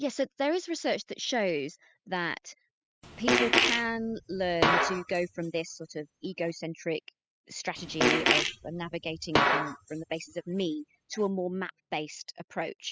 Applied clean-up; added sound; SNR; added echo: classical method spectral subtraction.